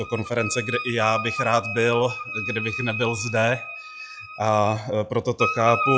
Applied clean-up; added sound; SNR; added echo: classical method log-MMSE.